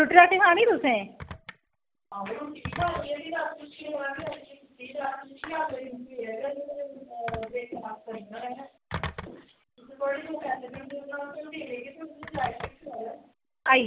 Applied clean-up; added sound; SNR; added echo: none; Telephone; 16 dB; none.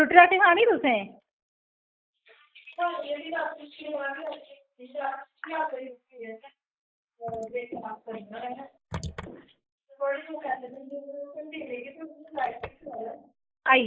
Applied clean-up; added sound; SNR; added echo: neural mask model Resemble Enhance denoiser.